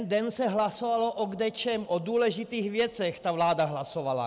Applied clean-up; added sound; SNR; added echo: none; none; none; none.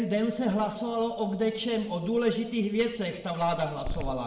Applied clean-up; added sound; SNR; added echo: none; Growling; 13 dB; reverberation time 0.7 s.